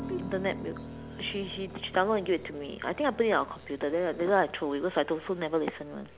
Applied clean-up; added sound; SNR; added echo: none; Piano; 14 dB; none.